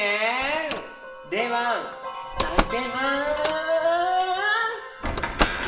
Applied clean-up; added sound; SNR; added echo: none; Slam; 7 dB; reverberation time 1.1 s.